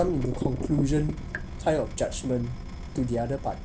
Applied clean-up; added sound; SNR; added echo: none; Drip / Water tap, faucet; 5 dB; none.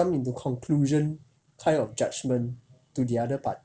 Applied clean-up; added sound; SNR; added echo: none; none; none; none.